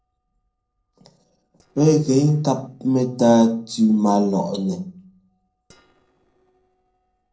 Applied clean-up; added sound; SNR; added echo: neural separator model SepFormer DNS4.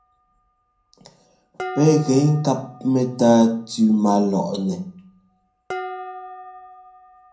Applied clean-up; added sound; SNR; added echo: none; Dishes, pots, and pans; 16 dB; reverberation time 0.6 s.